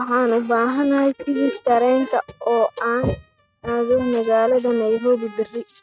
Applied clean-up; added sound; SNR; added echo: neural mask model RNNoise.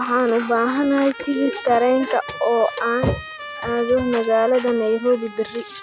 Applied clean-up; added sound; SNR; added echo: none; Trumpet; 15 dB; none.